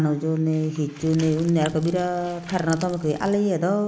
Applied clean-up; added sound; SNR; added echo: neural mask model Resemble Enhance denoiser.